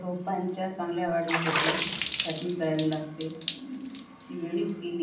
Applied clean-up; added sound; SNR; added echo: none; Water / Splash, splatter; 2 dB; reverberation time 0.6 s.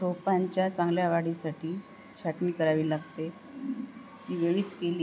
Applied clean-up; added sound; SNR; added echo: none; none; none; none.